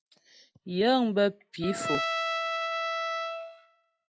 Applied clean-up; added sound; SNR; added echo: classical method log-MMSE.